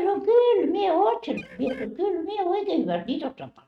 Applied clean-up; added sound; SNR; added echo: neural mask model RNNoise.